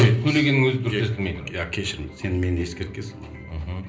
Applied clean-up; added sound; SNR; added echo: none; none; none; reverberation time 0.5 s.